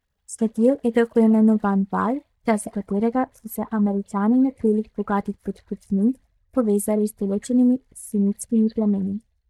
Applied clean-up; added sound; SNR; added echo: neural mask model DeepFilterNet 3.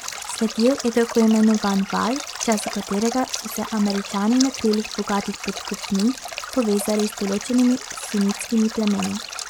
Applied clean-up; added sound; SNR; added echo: none; Stream; 10 dB; none.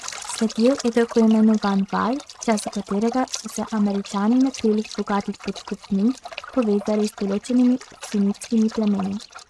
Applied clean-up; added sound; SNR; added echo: neural mask model RNNoise.